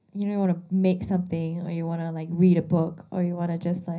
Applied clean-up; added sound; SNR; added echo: none; none; none; reverberation time 0.5 s.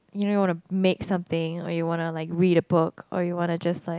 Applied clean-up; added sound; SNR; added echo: none; none; none; none.